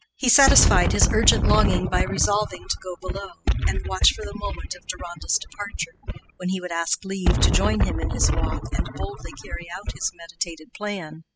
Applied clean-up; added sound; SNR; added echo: classical method spectral subtraction.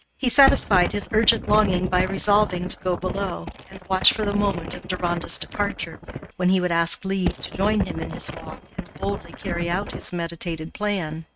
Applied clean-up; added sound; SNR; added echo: neural mask model RNNoise.